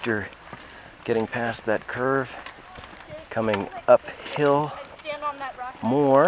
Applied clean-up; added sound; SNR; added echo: none; none; none; none.